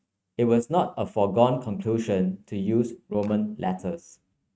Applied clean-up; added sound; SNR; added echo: neural mask model RNNoise.